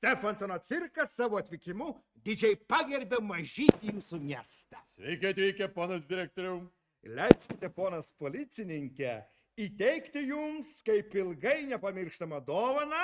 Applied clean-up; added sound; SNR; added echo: neural mask model RNNoise.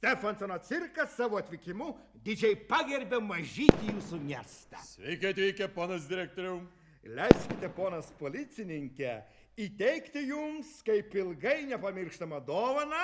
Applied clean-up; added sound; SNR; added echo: none; Fireworks; -3 dB; none.